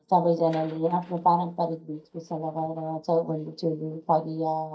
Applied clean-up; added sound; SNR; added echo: neural mask model DeepFilterNet 3.